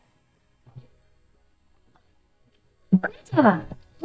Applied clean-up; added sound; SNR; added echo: neural mask model DeepFilterNet 3.